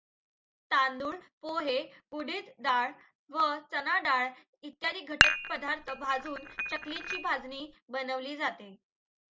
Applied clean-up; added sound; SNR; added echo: none; Dishes, pots, and pans; -2 dB; none.